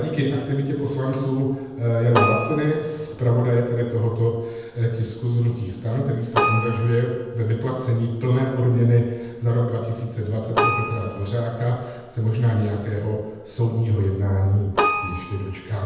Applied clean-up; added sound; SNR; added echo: none; Keyboard (musical); 7 dB; reverberation time 1.0 s.